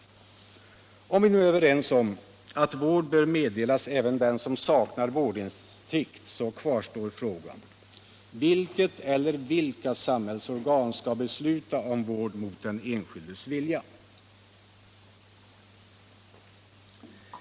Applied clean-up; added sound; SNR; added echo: none; none; none; none.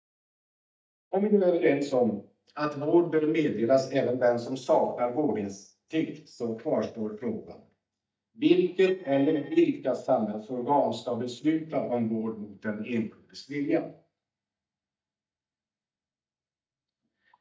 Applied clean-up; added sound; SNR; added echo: neural mask model DeepFilterNet 3.